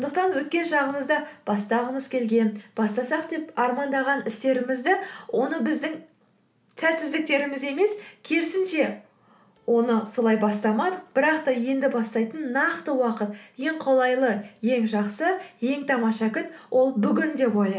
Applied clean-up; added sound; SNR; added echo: none; none; none; none.